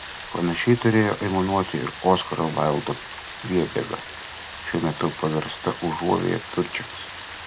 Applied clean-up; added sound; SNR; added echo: none; Rain; 10 dB; none.